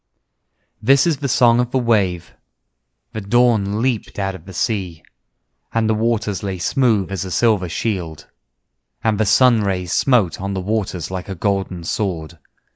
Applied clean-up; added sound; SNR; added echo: neural mask model Resemble Enhance denoiser.